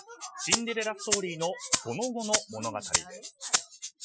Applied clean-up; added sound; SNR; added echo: classical method Wiener filter.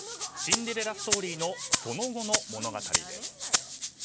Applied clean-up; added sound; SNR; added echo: none; Rattle (instrument); -4 dB; none.